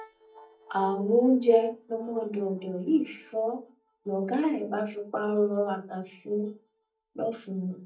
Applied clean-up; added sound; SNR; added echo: neural mask model DeepFilterNet 3.